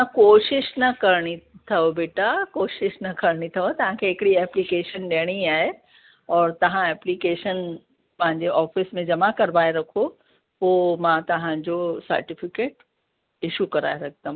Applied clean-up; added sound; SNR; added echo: none; none; none; none.